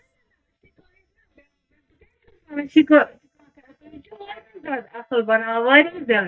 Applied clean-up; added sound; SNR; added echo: neural mask model DeepFilterNet 3.